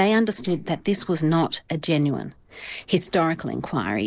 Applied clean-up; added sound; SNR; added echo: neural separator model SepFormer DNS4.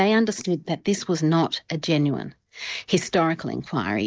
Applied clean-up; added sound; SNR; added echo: neural mask model DeepFilterNet 3.